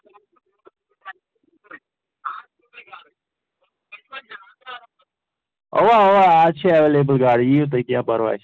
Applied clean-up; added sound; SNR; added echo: none; none; none; none.